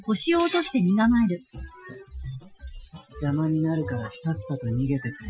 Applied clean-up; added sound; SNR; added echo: classical method Wiener filter.